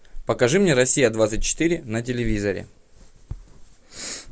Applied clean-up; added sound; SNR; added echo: none; none; none; none.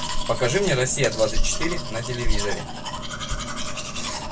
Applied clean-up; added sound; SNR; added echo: none; Domestic sounds, home sounds; 8 dB; reverberation time 0.1 s.